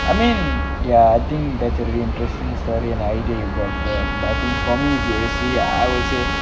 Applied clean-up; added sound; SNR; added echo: none; Trumpet; 8 dB; none.